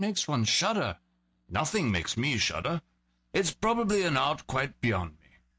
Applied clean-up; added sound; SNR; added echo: neural mask model DeepFilterNet 3.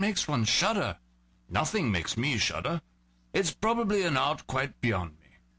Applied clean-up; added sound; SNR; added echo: none; none; none; none.